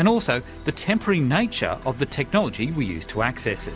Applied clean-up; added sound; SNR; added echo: none; none; none; none.